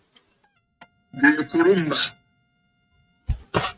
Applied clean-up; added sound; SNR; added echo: neural mask model RNNoise.